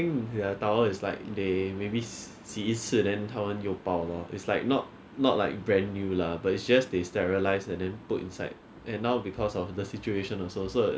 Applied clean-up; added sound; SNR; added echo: none; none; none; none.